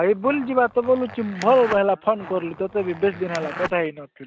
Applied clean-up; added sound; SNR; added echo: none; Zipper (clothing); 14 dB; none.